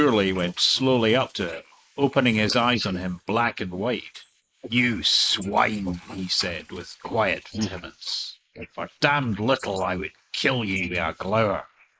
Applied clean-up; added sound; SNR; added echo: neural mask model Resemble Enhance denoiser.